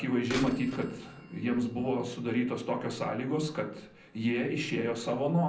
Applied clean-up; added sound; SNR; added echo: none; Bird vocalization, bird call, bird song / Telephone; 16 dB; reverberation time 0.6 s.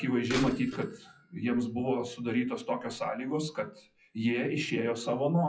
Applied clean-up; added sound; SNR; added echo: classical method WPE with log-MMSE.